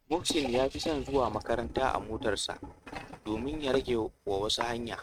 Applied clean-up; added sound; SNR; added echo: neural mask model RNNoise.